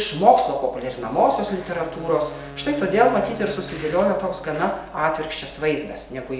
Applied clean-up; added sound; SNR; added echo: none; Wind instrument, woodwind instrument; 19 dB; none.